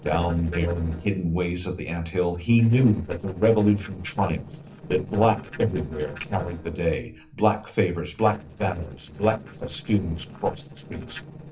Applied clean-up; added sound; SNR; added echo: neural separator model SepFormer DNS4.